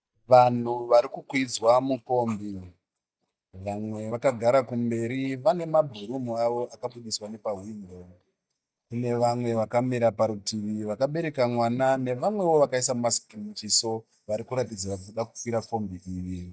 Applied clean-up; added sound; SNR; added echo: neural mask model DeepFilterNet 3.